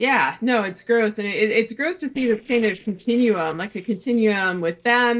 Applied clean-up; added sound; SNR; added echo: neural separator model SepFormer DNS4.